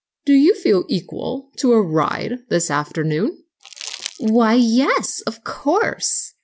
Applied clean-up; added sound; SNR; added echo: none; Crumpling, crinkling; 14 dB; none.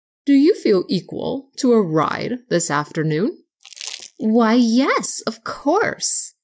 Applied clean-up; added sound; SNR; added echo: neural mask model DeepFilterNet 3.